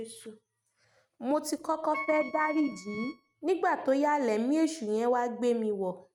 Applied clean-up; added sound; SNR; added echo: neural mask model RNNoise.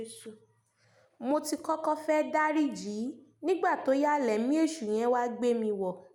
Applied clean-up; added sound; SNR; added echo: none; none; none; none.